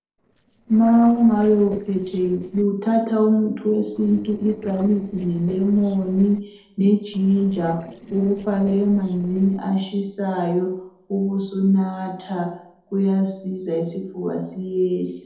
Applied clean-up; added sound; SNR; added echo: neural separator model SepFormer DNS4.